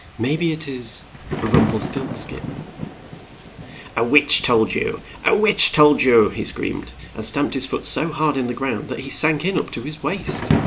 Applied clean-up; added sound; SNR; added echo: none; Thunder / Rain; 8 dB; none.